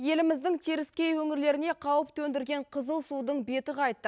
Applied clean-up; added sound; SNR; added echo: none; none; none; none.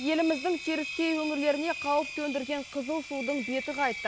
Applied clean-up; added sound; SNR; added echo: none; Engine; 9 dB; none.